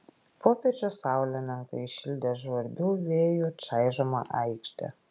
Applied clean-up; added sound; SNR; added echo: none; none; none; none.